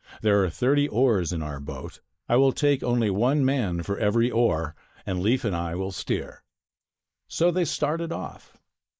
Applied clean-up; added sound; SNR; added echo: neural mask model Resemble Enhance denoiser.